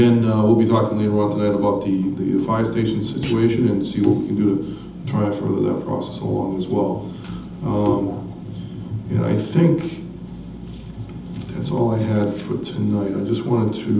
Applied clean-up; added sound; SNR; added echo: none; Thump, thud; 18 dB; reverberation time 0.8 s.